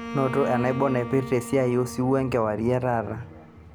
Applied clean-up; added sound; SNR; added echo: none; Bowed string instrument; 12 dB; none.